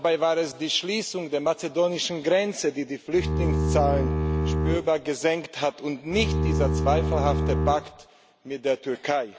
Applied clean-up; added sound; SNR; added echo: none; Bowed string instrument; -1 dB; none.